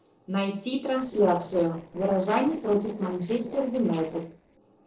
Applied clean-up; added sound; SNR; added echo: neural separator model SepFormer DNS4.